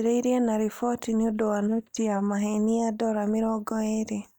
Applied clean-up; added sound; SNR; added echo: neural mask model DeepFilterNet 3.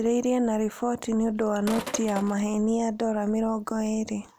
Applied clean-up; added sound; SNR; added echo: none; Sink (filling or washing); 12 dB; none.